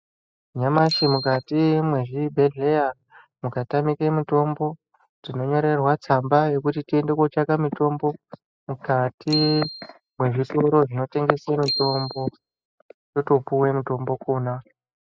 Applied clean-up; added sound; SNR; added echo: classical method spectral subtraction.